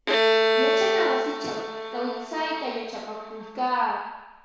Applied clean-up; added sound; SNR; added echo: none; Bowed string instrument; -4 dB; reverberation time 1.1 s.